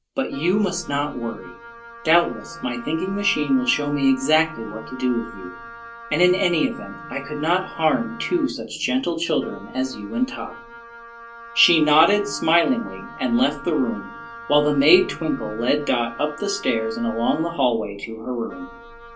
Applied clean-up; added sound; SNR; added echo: none; Wind instrument, woodwind instrument; 16 dB; reverberation time 0.3 s.